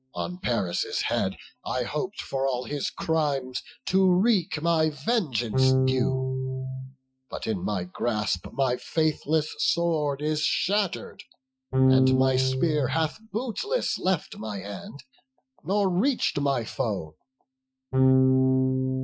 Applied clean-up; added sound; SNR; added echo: classical method Wiener filter.